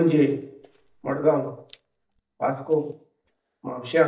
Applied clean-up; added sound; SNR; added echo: neural mask model DeepFilterNet 3.